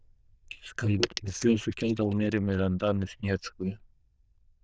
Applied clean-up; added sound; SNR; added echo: neural diffusion model UNIVERSE++.